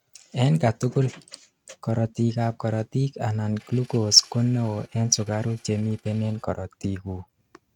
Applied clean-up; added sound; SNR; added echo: neural mask model RNNoise.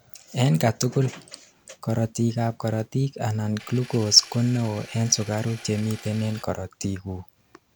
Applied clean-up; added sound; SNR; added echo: none; Engine; 18 dB; none.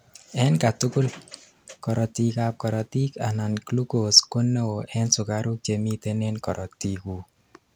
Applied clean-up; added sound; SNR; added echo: none; none; none; none.